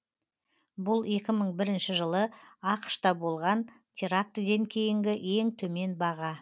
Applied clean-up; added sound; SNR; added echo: none; none; none; none.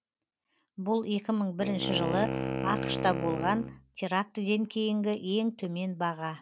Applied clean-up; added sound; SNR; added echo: none; Wind instrument, woodwind instrument; 4 dB; none.